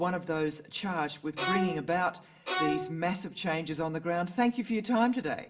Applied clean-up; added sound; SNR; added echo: none; Bowed string instrument; 2 dB; reverberation time 0.7 s.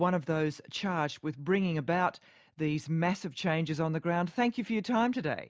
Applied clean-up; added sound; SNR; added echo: none; none; none; none.